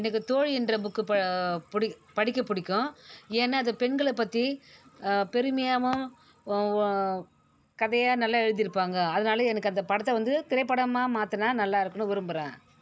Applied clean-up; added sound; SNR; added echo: none; none; none; none.